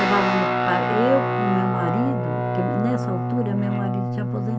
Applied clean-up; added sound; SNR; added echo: none; Guitar; -2 dB; reverberation time 1.5 s.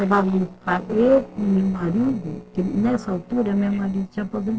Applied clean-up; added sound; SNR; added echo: neural separator model SepFormer DNS4.